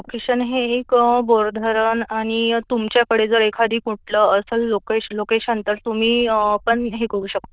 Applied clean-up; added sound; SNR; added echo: neural diffusion model UNIVERSE++.